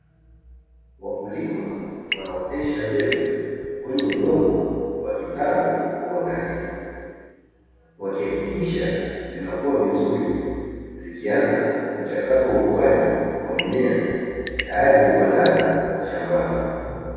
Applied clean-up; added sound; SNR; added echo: none; Drip / Sink (filling or washing) / Water tap, faucet / Water; 13 dB; reverberation time 2.2 s.